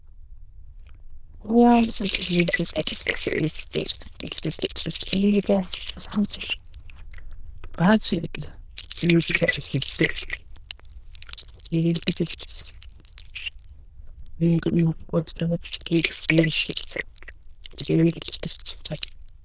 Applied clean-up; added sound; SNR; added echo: neural diffusion model UNIVERSE++.